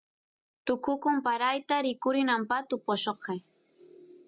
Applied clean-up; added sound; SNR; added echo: none; none; none; none.